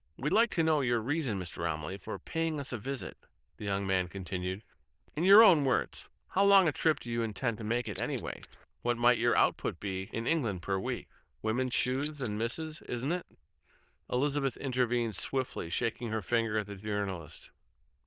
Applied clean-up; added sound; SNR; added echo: neural diffusion model UNIVERSE++.